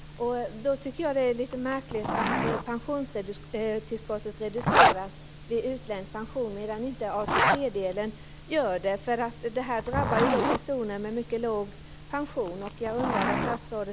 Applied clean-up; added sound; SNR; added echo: none; Zipper (clothing); 1 dB; none.